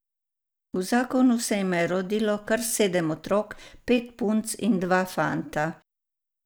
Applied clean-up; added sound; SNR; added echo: none; none; none; none.